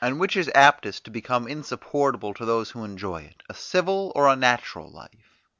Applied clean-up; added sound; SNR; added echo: none; none; none; none.